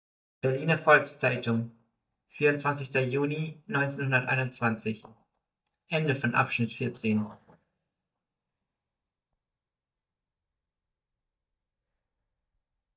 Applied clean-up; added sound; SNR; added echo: neural mask model DeepFilterNet 3.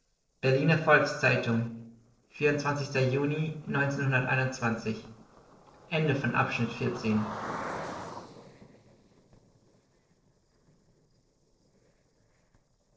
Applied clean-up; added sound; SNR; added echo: neural separator model SepFormer DNS4.